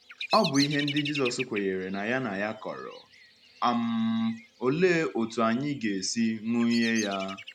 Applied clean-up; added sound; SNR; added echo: none; Bird vocalization, bird call, bird song; 12 dB; none.